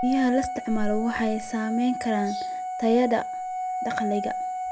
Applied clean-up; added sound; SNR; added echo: none; Organ; 4 dB; none.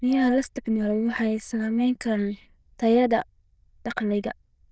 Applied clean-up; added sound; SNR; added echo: neural diffusion model UNIVERSE++.